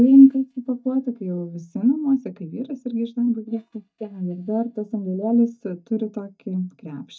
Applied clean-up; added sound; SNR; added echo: neural mask model DeepFilterNet 3.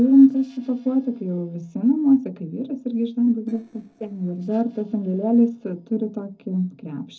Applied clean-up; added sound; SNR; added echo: neural separator model SepFormer DNS4.